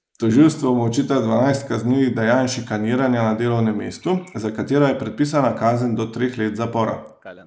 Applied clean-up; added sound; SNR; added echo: neural mask model Resemble Enhance denoiser.